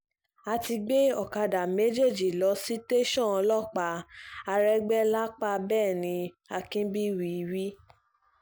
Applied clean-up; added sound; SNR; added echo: none; none; none; none.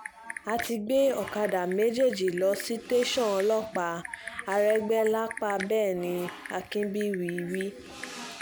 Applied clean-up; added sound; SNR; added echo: none; Typing; 13 dB; none.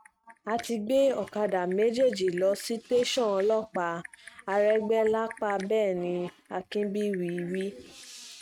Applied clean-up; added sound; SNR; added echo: neural mask model RNNoise.